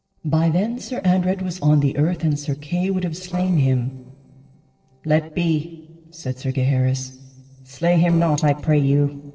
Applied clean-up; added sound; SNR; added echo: neural separator model SepFormer DNS4.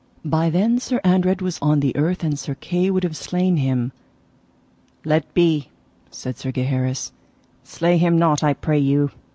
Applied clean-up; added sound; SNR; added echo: none; none; none; none.